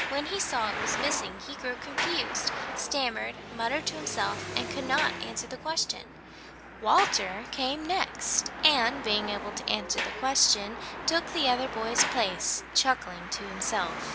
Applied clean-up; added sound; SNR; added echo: none; Sliding door + Traffic noise, roadway noise; 6 dB; none.